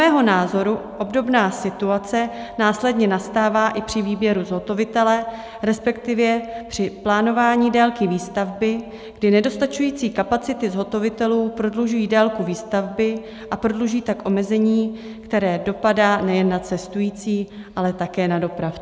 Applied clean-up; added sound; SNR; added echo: none; none; none; none.